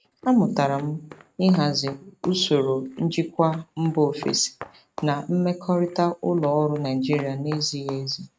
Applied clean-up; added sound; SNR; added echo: neural mask model RNNoise.